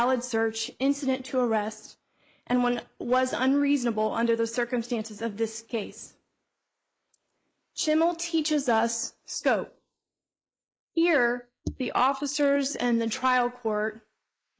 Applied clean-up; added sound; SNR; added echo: neural mask model Resemble Enhance denoiser.